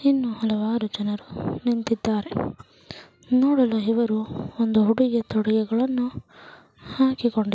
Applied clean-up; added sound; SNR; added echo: none; none; none; none.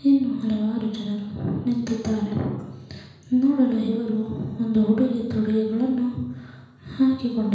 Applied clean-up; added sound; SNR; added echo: none; none; none; reverberation time 1.1 s.